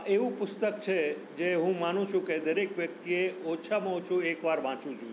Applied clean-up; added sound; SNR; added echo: none; none; none; none.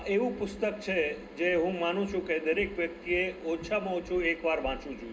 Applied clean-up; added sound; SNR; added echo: none; Walk, footsteps; 19 dB; reverberation time 0.2 s.